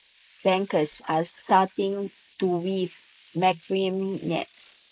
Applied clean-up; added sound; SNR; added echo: neural mask model Resemble Enhance denoiser.